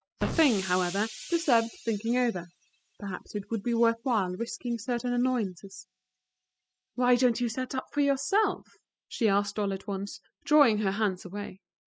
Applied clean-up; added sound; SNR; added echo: classical method spectral subtraction.